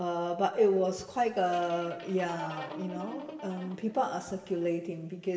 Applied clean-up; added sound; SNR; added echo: none; Guitar; 13 dB; reverberation time 1.1 s.